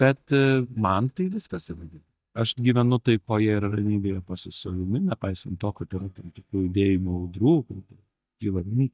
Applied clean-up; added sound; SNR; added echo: neural mask model DeepFilterNet 3.